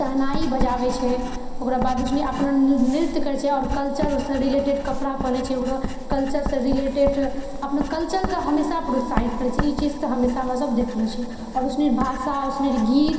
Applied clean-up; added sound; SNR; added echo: none; Writing; 6 dB; reverberation time 0.5 s.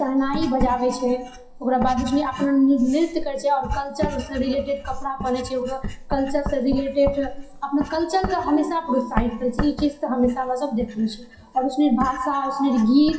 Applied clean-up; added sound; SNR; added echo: classical method WPE with log-MMSE.